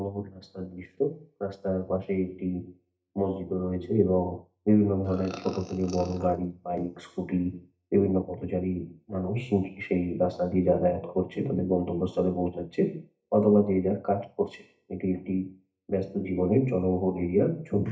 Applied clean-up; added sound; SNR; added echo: neural mask model DeepFilterNet 3.